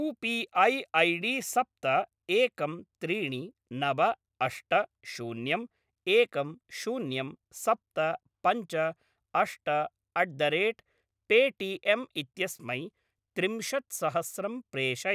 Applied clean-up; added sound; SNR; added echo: none; none; none; none.